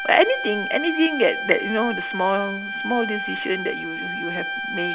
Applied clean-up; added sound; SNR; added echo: none; Bowed string instrument; 5 dB; none.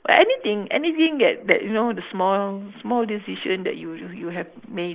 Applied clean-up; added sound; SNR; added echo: neural mask model Resemble Enhance denoiser.